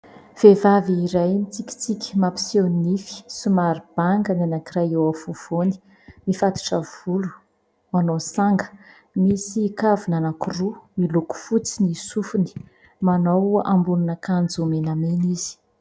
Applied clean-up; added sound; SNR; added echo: none; none; none; none.